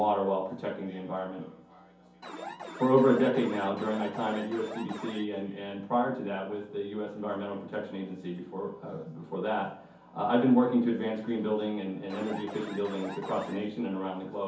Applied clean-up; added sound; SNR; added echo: none; Alarm; 12 dB; reverberation time 0.6 s.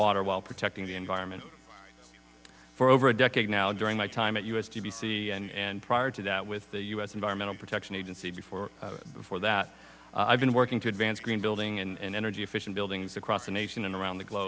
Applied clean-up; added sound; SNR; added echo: none; none; none; none.